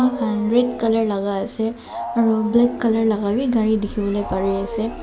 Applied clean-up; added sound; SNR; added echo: none; Wild animals; 13 dB; none.